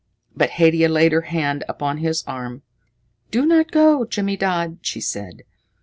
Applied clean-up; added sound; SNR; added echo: none; none; none; none.